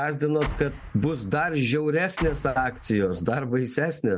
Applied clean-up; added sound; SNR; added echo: none; Explosion; 12 dB; none.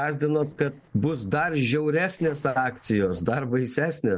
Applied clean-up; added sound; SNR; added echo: neural separator model SepFormer DNS4.